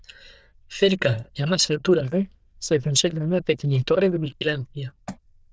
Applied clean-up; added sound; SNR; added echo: neural diffusion model UNIVERSE++.